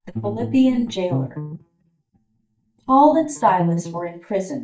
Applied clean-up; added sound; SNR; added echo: neural mask model DeepFilterNet 3.